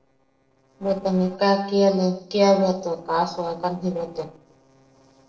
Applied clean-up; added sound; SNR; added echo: neural separator model SepFormer DNS4.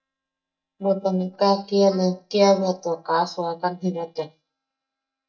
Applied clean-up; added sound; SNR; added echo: neural mask model DeepFilterNet 3.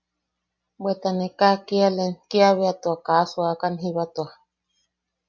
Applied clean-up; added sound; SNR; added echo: none; none; none; none.